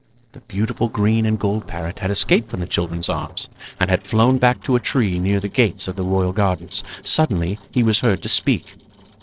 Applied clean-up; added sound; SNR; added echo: neural separator model SepFormer DNS4.